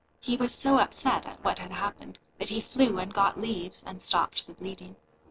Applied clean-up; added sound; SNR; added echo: neural separator model SepFormer DNS4.